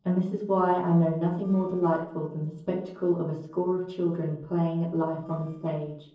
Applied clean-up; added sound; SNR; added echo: neural separator model SepFormer DNS4.